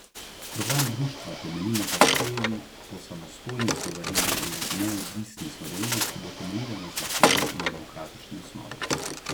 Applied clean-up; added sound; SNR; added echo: none; Bird; -4 dB; none.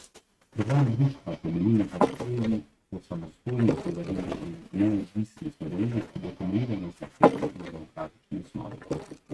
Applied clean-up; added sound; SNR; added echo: neural mask model RNNoise.